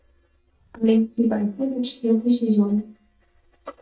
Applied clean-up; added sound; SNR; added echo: neural mask model DeepFilterNet 3.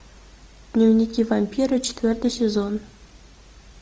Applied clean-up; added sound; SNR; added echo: none; none; none; none.